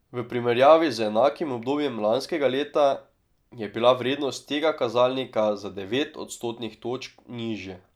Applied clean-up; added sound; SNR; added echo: none; none; none; none.